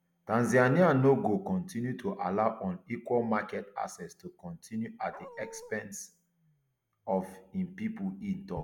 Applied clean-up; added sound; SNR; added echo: none; Dog; 16 dB; none.